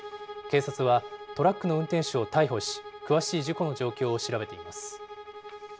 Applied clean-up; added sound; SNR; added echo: none; Bowed string instrument; 13 dB; none.